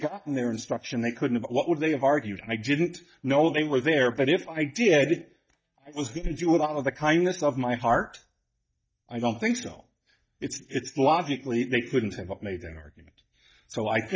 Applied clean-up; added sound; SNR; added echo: neural mask model DeepFilterNet 3.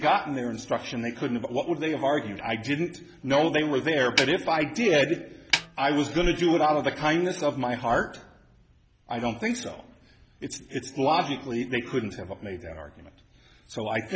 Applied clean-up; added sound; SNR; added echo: none; Snare drum; 4 dB; none.